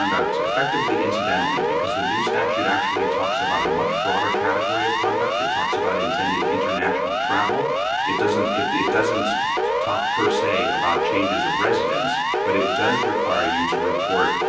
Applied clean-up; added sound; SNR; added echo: none; Siren; -4 dB; reverberation time 0.6 s.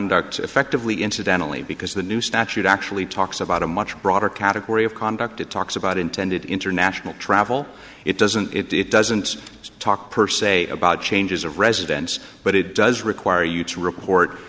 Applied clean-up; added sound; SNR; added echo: none; none; none; none.